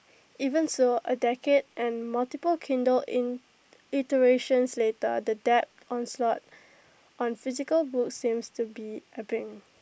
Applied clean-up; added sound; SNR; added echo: none; none; none; none.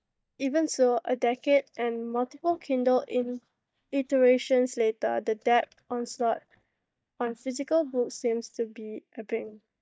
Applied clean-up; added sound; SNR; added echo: neural mask model DeepFilterNet 3.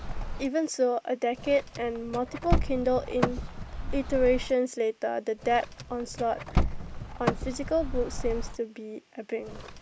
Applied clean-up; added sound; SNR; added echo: none; Car; 3 dB; none.